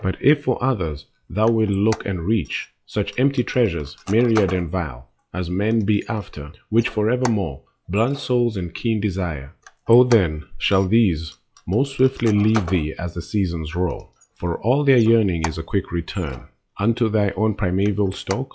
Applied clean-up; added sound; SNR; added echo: classical method log-MMSE.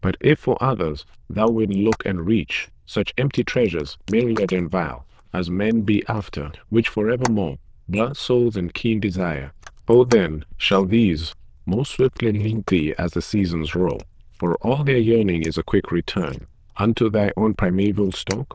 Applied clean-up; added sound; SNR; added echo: neural diffusion model UNIVERSE++.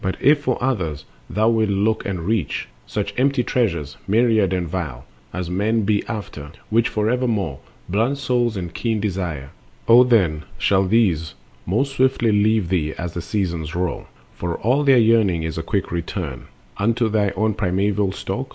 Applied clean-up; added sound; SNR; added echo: none; none; none; none.